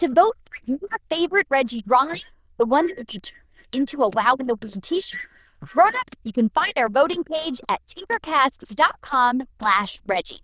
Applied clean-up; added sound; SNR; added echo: neural diffusion model UNIVERSE++.